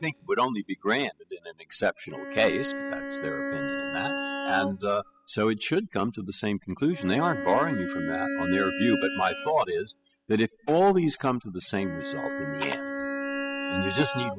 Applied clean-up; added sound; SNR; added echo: classical method spectral subtraction.